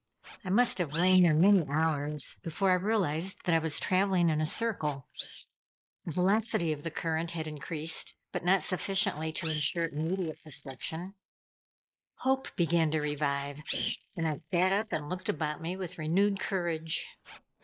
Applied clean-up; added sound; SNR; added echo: neural mask model Resemble Enhance denoiser.